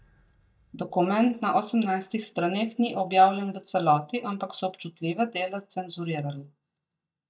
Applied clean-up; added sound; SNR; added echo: neural mask model DeepFilterNet 3.